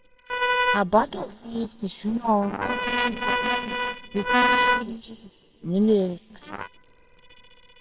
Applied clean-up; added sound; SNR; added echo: neural separator model SepFormer WHAMR!.